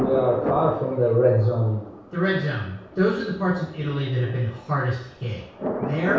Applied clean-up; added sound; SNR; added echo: none; Thunder; 9 dB; reverberation time 0.6 s.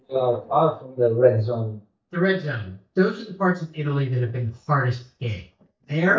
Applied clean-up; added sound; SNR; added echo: neural mask model DeepFilterNet 3.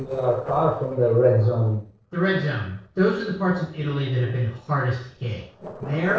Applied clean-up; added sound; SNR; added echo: neural separator model SepFormer DNS4.